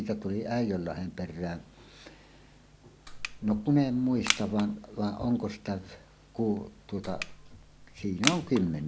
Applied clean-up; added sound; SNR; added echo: none; Crushing; 5 dB; none.